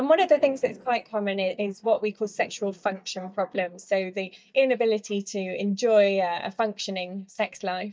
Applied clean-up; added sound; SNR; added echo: neural mask model DeepFilterNet 3.